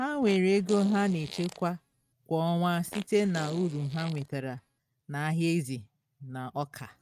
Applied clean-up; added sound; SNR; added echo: neural mask model RNNoise.